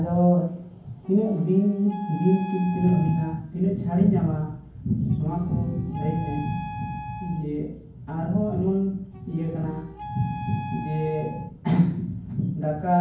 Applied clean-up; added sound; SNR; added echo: none; Wind instrument, woodwind instrument; 16 dB; reverberation time 0.9 s.